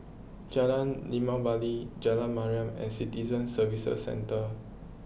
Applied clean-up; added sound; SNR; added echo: none; none; none; none.